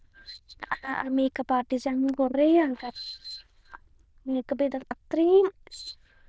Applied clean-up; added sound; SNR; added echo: neural diffusion model UNIVERSE++.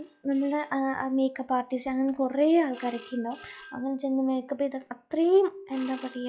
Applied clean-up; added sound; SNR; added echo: classical method log-MMSE.